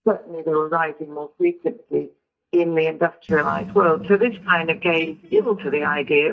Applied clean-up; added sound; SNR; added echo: neural mask model DeepFilterNet 3.